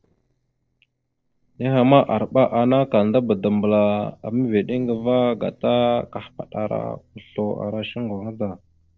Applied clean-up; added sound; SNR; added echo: neural separator model SepFormer DNS4.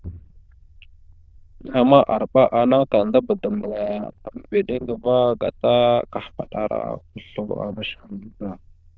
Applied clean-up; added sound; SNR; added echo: neural diffusion model UNIVERSE++.